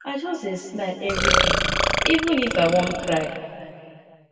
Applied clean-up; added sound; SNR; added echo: none; Burping, eructation; -2 dB; reverberation time 2.2 s.